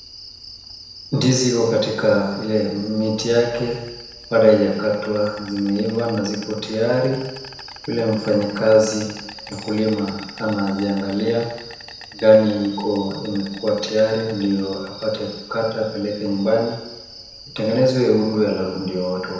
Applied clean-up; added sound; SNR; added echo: none; Insect; 18 dB; reverberation time 0.9 s.